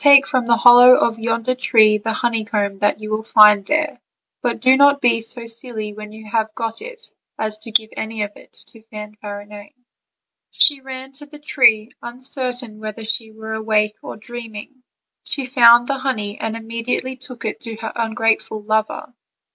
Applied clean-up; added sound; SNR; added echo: none; none; none; none.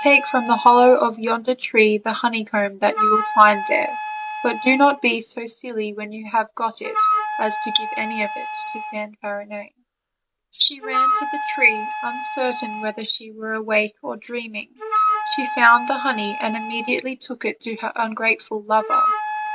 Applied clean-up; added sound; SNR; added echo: none; Wind instrument, woodwind instrument; 5 dB; none.